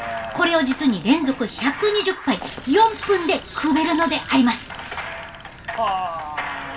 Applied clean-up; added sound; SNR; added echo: none; Bicycle; 18 dB; reverberation time 0.7 s.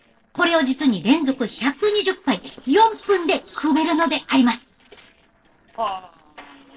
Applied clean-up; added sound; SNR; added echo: neural separator model SepFormer DNS4.